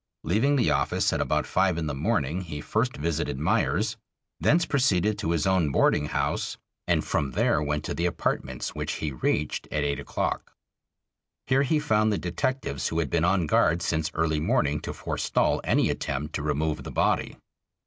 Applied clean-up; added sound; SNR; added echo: none; none; none; none.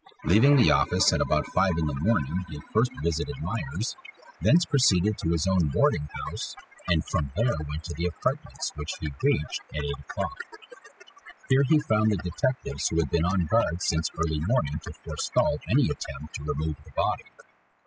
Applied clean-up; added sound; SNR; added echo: classical method spectral subtraction.